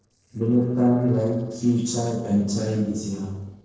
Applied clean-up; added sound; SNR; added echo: neural separator model SepFormer DNS4.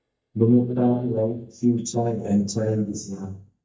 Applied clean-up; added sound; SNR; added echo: neural mask model DeepFilterNet 3.